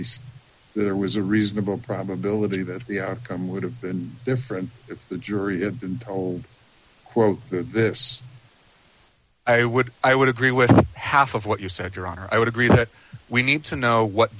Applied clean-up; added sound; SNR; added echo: none; none; none; none.